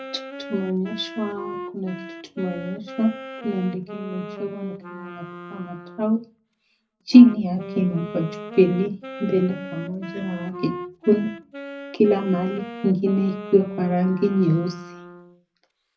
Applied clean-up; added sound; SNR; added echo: none; Wind instrument, woodwind instrument; 14 dB; reverberation time 0.4 s.